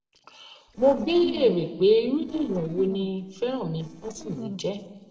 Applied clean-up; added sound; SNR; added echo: neural separator model SepFormer DNS4.